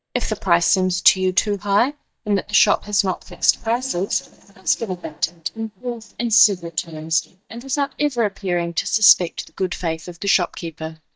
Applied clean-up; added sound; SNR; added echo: neural mask model DeepFilterNet 3.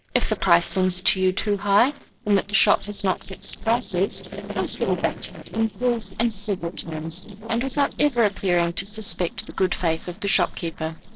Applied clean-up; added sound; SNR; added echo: neural separator model SepFormer DNS4.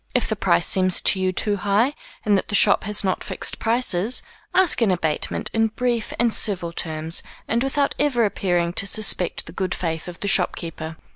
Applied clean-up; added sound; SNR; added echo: none; none; none; none.